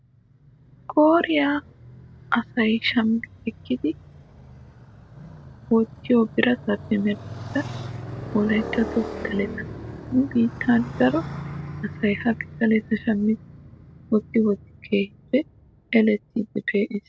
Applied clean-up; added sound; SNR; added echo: none; Motorcycle; 13 dB; none.